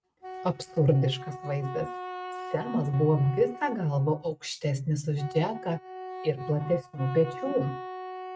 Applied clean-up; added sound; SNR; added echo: neural mask model RNNoise.